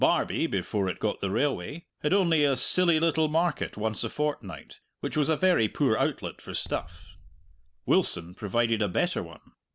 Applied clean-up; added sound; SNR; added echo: none; Bass drum; 18 dB; none.